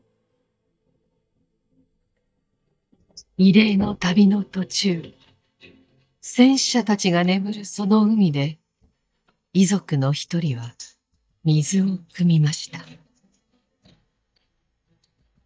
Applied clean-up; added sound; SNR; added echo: neural mask model DeepFilterNet 3.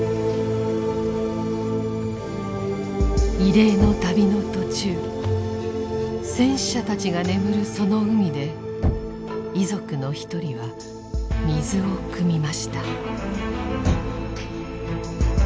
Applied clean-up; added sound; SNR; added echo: none; Knock; 12 dB; none.